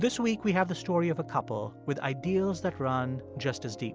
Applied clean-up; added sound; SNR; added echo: none; none; none; none.